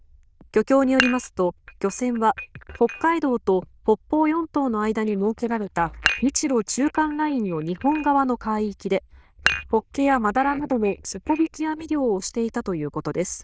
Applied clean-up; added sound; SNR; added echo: neural diffusion model UNIVERSE++.